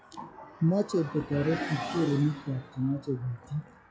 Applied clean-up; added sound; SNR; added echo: classical method log-MMSE.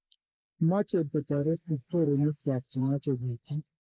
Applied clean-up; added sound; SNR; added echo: neural mask model Resemble Enhance denoiser.